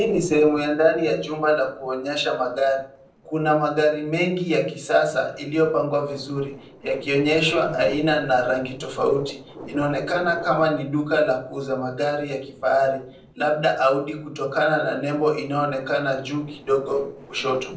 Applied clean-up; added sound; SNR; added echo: neural separator model SepFormer DNS4.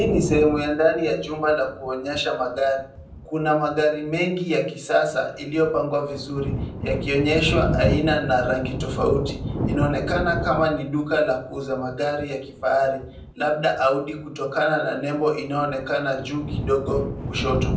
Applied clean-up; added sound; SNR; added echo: none; Thunder; 7 dB; reverberation time 0.6 s.